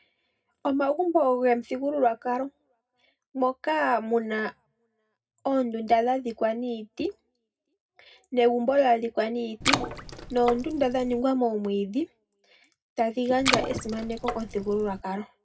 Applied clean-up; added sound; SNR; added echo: none; Water / Splash, splatter; 4 dB; reverberation time 0.2 s.